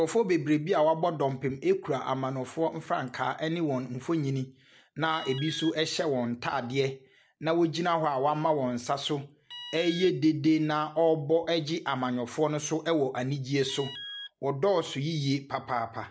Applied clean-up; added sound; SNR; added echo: none; Alarm; 14 dB; none.